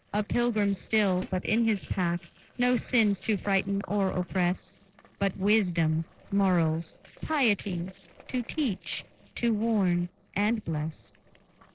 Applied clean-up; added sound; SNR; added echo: neural separator model SepFormer DNS4.